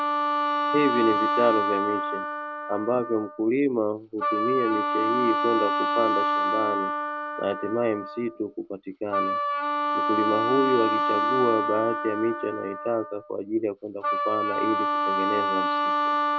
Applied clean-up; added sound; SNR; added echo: none; Wind instrument, woodwind instrument; -1 dB; none.